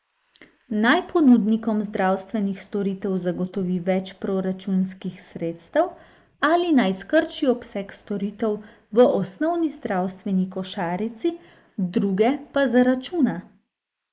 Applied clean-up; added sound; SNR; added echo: neural mask model Resemble Enhance denoiser.